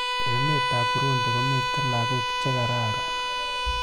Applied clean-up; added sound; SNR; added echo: none; Bowed string instrument; -3 dB; none.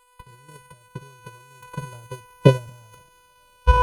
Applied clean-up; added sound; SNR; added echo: neural mask model RNNoise.